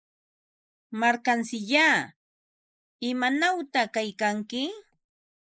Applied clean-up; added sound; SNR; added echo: neural mask model Resemble Enhance denoiser.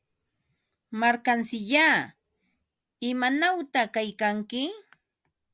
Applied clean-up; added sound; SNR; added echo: none; none; none; none.